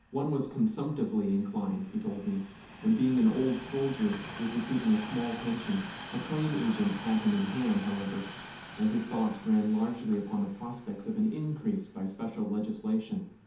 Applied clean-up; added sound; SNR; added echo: none; Train; 15 dB; reverberation time 0.6 s.